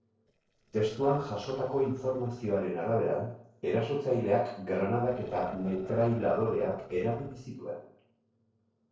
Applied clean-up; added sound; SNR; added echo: neural separator model SepFormer DNS4.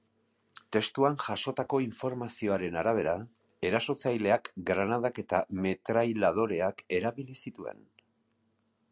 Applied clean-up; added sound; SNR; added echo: none; none; none; none.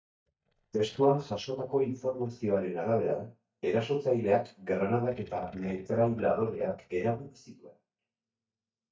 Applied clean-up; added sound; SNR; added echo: neural mask model DeepFilterNet 3.